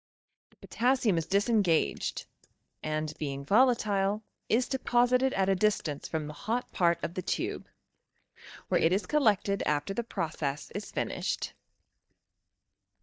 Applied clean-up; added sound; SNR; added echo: neural mask model DeepFilterNet 3.